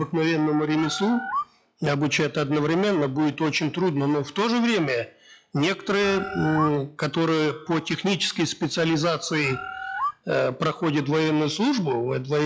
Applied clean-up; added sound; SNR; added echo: classical method log-MMSE.